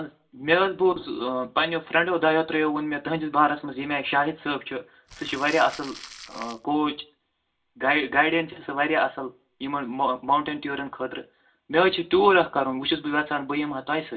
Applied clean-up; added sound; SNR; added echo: none; Crumpling, crinkling; 17 dB; reverberation time 0.2 s.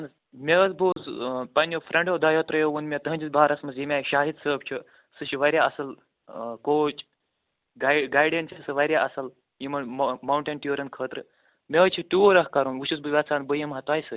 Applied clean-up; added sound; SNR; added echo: none; none; none; none.